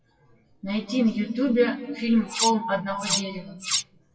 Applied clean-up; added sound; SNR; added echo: classical method WPE with log-MMSE.